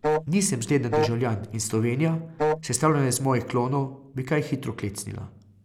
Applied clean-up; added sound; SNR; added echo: none; Wind instrument, woodwind instrument; 3 dB; none.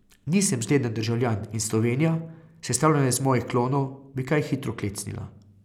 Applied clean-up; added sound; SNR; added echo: none; none; none; none.